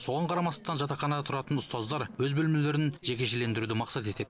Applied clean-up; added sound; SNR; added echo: none; none; none; none.